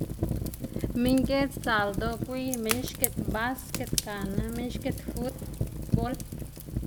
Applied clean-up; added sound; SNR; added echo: none; Fire; 0 dB; none.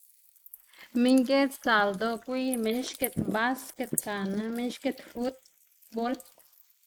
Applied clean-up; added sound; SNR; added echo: neural mask model Resemble Enhance denoiser.